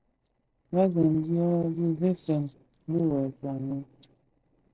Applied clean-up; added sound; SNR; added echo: neural separator model SepFormer DNS4.